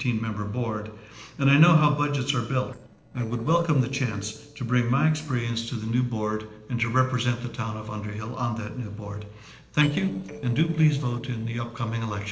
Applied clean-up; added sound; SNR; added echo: neural separator model SepFormer DNS4.